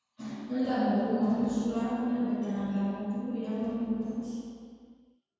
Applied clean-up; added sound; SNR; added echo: none; none; none; reverberation time 2.1 s.